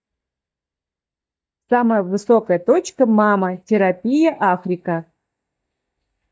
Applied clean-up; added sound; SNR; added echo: neural mask model DeepFilterNet 3.